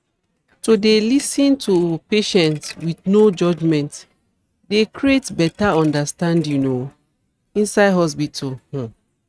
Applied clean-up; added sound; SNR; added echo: neural mask model RNNoise.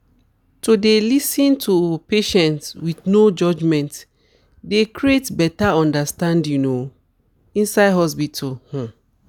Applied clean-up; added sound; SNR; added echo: none; none; none; none.